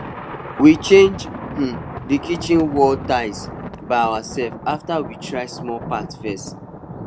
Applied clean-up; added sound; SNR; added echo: none; Thunder; 12 dB; none.